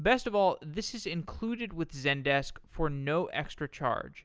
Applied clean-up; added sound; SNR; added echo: none; none; none; none.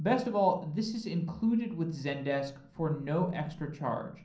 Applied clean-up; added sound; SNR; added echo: none; none; none; reverberation time 0.6 s.